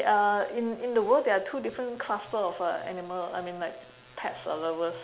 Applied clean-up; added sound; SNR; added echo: none; none; none; none.